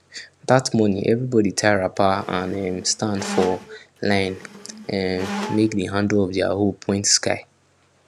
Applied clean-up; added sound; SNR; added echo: none; Squeak; 12 dB; none.